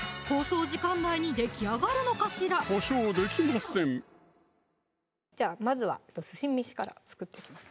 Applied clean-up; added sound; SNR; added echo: none; none; none; none.